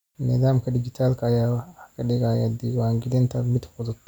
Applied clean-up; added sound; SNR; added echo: none; none; none; none.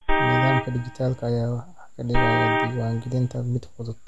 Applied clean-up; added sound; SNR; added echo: none; Vehicle horn, car horn, honking; 0 dB; none.